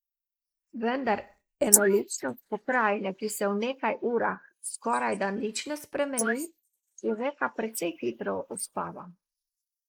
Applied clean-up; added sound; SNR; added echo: neural mask model Resemble Enhance denoiser.